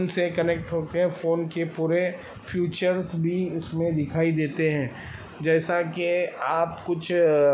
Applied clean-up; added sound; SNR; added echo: none; none; none; none.